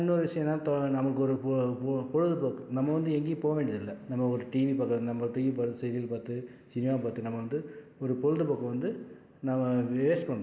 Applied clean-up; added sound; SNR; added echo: none; none; none; none.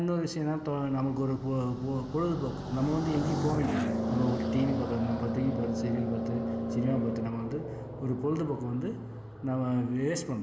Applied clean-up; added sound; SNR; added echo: none; Car passing by; 4 dB; reverberation time 0.8 s.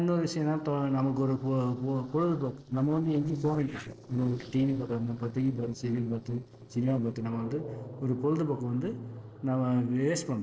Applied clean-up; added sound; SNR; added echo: neural separator model SepFormer DNS4.